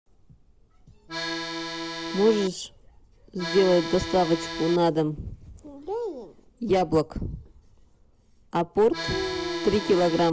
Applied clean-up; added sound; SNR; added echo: none; Accordion; 6 dB; none.